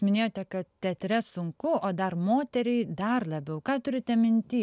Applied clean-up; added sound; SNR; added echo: none; none; none; none.